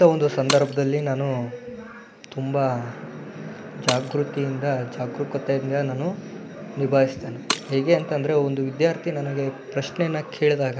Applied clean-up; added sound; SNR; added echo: none; Shatter; 13 dB; none.